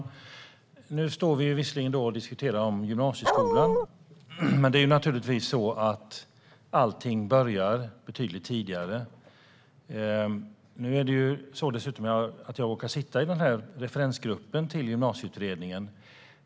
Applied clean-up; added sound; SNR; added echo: none; Dog; -5 dB; none.